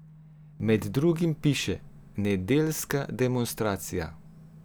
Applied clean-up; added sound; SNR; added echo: none; none; none; none.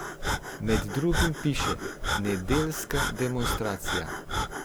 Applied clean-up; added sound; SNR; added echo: none; Breathing; 0 dB; none.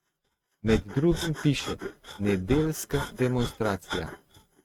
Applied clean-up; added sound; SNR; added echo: neural mask model RNNoise.